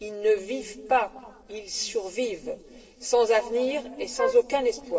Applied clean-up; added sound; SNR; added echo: neural separator model SepFormer DNS4.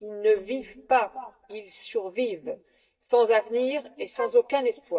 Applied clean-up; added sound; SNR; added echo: neural mask model DeepFilterNet 3.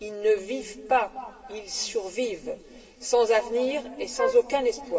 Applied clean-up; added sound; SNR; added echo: none; Wind instrument, woodwind instrument; 4 dB; reverberation time 2.6 s.